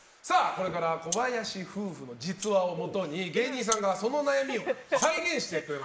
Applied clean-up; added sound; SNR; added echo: neural mask model Resemble Enhance denoiser.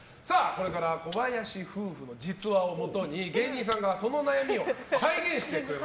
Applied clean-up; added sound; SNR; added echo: none; Rattle (instrument); 14 dB; none.